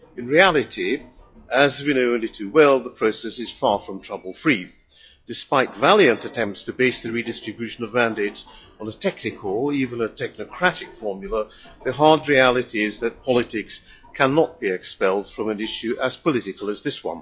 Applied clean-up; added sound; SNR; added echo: classical method log-MMSE.